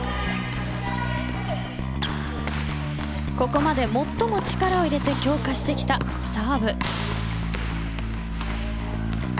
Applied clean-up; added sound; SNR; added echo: none; Bass guitar; 0 dB; none.